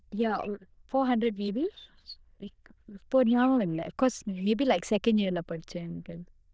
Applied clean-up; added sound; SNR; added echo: neural diffusion model UNIVERSE++.